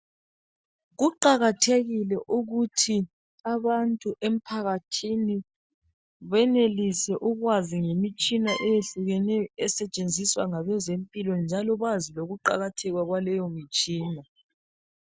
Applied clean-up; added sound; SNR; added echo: none; Trumpet; 11 dB; none.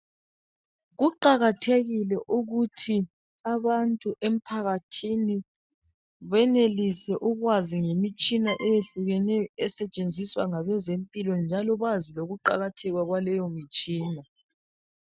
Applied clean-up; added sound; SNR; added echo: neural mask model RNNoise.